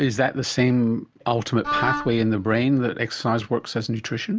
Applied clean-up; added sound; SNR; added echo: none; Wind instrument, woodwind instrument; 5 dB; none.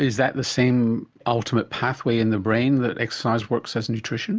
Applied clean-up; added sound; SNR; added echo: none; none; none; none.